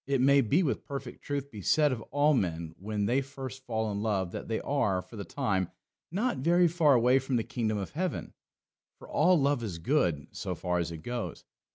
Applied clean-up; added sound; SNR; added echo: none; none; none; none.